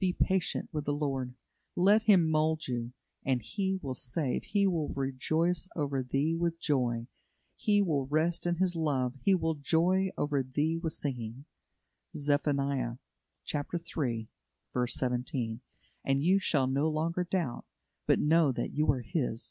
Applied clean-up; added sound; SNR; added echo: none; none; none; none.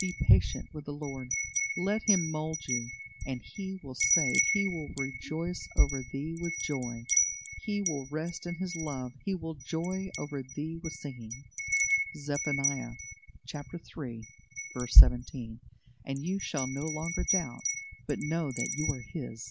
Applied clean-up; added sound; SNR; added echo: none; Wind chime; -4 dB; none.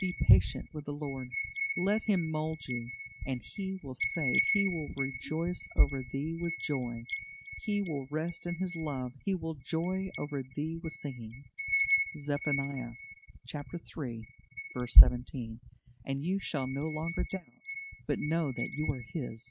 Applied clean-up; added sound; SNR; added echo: neural mask model RNNoise.